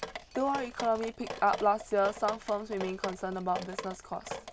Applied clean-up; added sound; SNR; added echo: none; Drip; 10 dB; none.